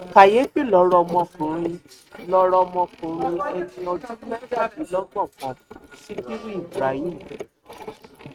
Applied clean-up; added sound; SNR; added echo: neural mask model RNNoise.